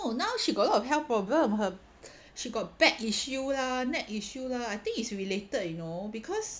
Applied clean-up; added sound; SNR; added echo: none; none; none; none.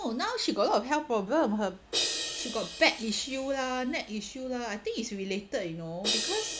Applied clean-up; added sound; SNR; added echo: none; Crash cymbal; 8 dB; none.